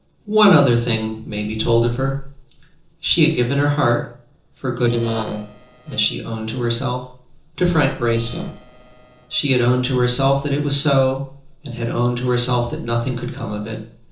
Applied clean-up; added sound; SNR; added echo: neural separator model SepFormer DNS4.